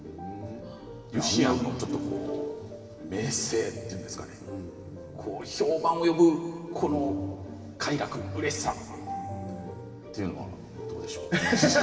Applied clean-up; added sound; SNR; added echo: none; none; none; reverberation time 2.6 s.